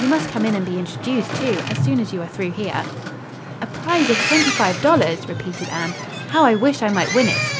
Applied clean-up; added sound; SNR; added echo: none; Boat, Water vehicle; 5 dB; none.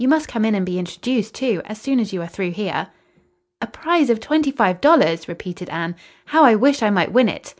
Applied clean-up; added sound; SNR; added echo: none; none; none; none.